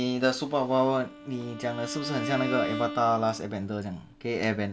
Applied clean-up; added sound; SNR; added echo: none; Bowed string instrument; 10 dB; none.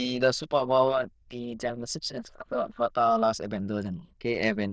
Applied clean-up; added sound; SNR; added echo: neural diffusion model UNIVERSE++.